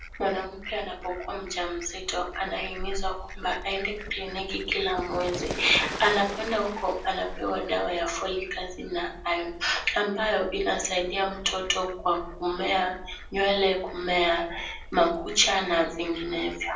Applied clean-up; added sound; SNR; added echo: none; Fowl; 11 dB; reverberation time 0.6 s.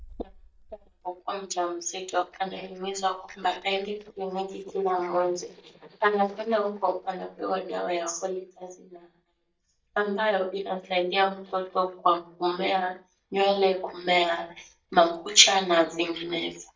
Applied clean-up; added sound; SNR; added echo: neural mask model DeepFilterNet 3.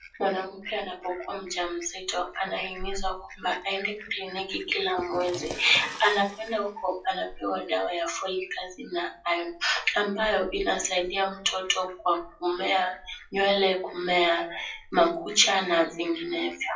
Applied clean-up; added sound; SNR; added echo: classical method WPE with log-MMSE.